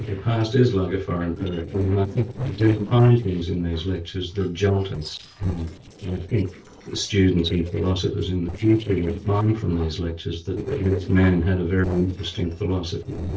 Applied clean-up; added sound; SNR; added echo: neural separator model SepFormer DNS4.